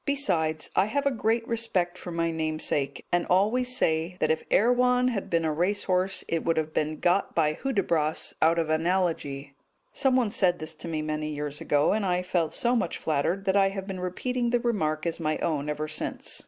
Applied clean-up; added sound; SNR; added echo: none; none; none; none.